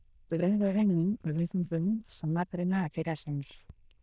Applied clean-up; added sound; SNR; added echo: neural diffusion model UNIVERSE++.